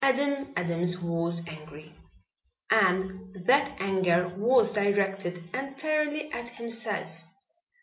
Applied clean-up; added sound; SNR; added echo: none; none; none; none.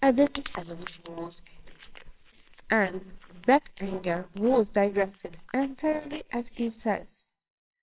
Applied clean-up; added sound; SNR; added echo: neural separator model SepFormer WHAMR!.